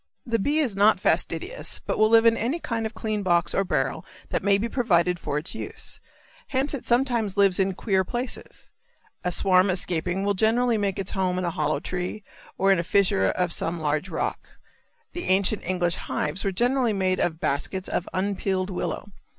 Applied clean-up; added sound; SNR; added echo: none; none; none; none.